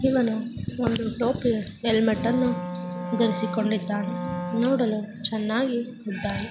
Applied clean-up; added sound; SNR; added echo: none; Wind instrument, woodwind instrument; 7 dB; none.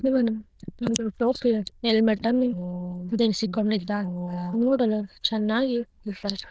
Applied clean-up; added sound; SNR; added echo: neural diffusion model UNIVERSE++.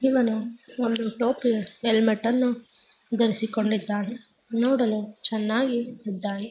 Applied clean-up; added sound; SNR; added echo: neural mask model Resemble Enhance denoiser.